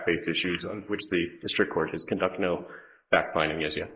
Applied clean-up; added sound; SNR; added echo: neural mask model Resemble Enhance denoiser.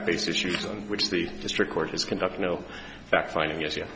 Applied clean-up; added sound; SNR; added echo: none; Bass guitar; 15 dB; none.